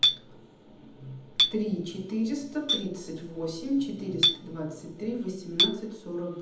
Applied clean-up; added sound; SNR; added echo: none; Chink, clink; -1 dB; reverberation time 1.0 s.